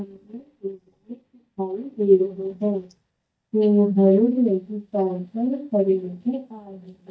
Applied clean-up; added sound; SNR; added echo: neural mask model DeepFilterNet 3.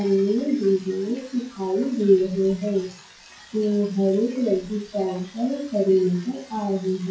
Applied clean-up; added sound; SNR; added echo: classical method WPE with log-MMSE.